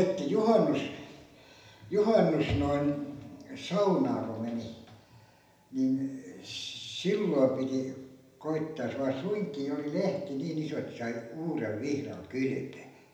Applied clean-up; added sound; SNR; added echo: none; none; none; reverberation time 0.8 s.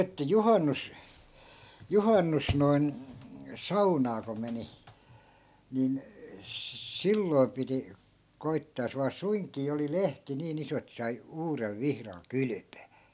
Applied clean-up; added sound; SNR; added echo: none; none; none; none.